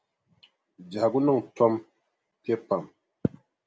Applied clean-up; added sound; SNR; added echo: none; none; none; none.